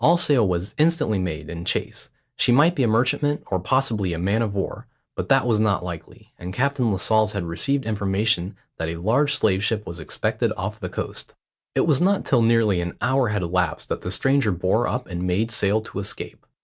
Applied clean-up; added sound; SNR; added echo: none; none; none; none.